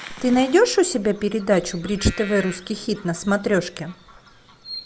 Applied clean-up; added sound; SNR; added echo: none; Bird vocalization, bird call, bird song; 18 dB; none.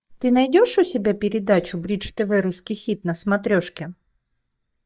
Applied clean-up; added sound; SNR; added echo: neural mask model DeepFilterNet 3.